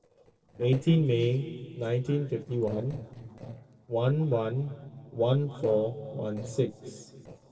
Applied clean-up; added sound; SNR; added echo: neural separator model SepFormer DNS4.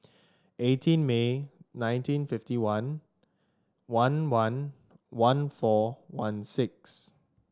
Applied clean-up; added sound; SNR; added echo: none; none; none; none.